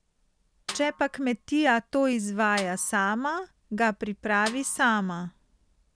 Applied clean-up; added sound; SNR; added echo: none; Snare drum; 17 dB; none.